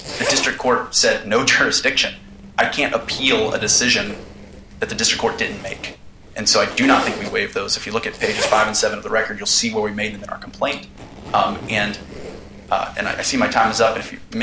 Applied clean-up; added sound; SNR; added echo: none; Zipper (clothing); 12 dB; none.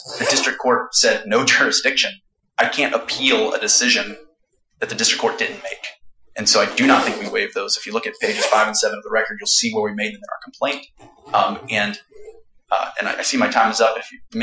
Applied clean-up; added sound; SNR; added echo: classical method Wiener filter.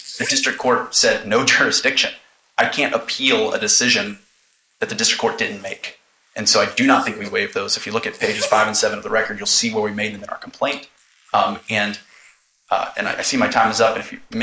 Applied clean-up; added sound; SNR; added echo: neural mask model Resemble Enhance denoiser.